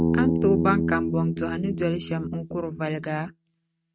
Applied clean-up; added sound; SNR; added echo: neural mask model RNNoise.